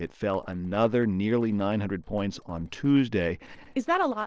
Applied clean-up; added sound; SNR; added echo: neural separator model SepFormer DNS4.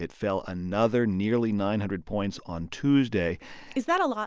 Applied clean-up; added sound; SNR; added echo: none; none; none; none.